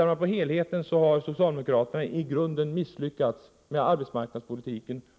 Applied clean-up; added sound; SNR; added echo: none; none; none; none.